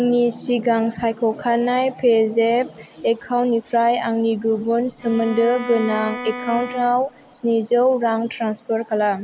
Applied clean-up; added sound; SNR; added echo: none; Bowed string instrument; 12 dB; none.